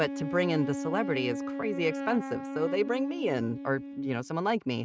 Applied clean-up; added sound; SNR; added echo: neural mask model RNNoise.